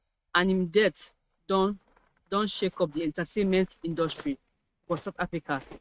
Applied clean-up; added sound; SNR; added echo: neural mask model RNNoise.